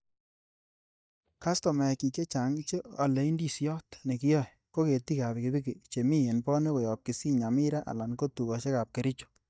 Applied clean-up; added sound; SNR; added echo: neural mask model DeepFilterNet 3.